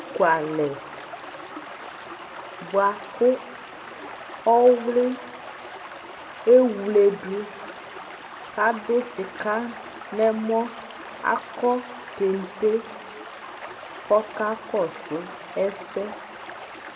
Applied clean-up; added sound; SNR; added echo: none; Stream; 13 dB; reverberation time 1.5 s.